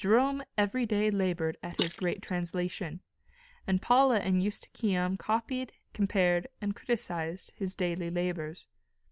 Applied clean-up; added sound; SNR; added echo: neural mask model Resemble Enhance denoiser.